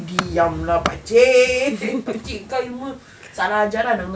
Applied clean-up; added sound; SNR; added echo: none; Tools; 11 dB; none.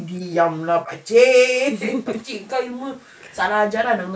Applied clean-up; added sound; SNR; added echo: neural mask model Resemble Enhance denoiser.